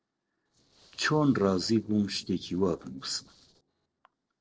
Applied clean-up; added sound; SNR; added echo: neural separator model SepFormer DNS4.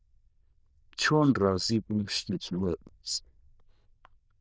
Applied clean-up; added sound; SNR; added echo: neural diffusion model UNIVERSE++.